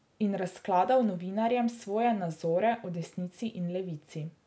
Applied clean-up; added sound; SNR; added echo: none; none; none; none.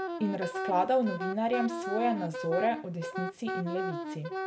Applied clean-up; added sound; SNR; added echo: none; Wind instrument, woodwind instrument; 5 dB; none.